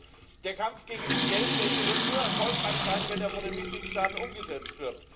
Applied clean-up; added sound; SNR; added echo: none; Sink (filling or washing) / Water tap, faucet; -3 dB; reverberation time 0.4 s.